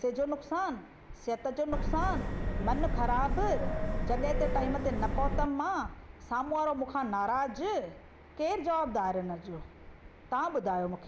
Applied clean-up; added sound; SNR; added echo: none; Subway, metro, underground; -2 dB; none.